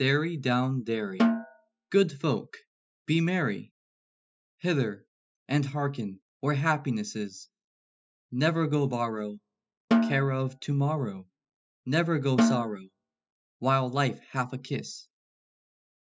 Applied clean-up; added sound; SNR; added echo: classical method spectral subtraction.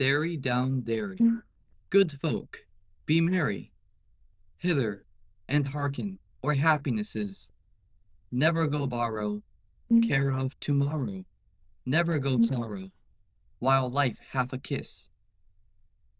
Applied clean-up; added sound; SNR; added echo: neural diffusion model UNIVERSE++.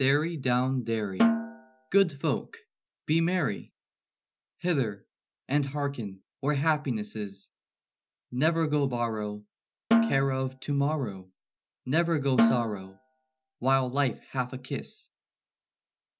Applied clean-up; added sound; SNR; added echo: none; Snare drum; 1 dB; none.